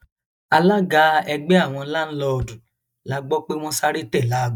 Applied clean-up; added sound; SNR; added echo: neural mask model DeepFilterNet 3.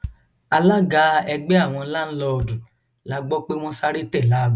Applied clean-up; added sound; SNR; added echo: none; Bass drum; 20 dB; none.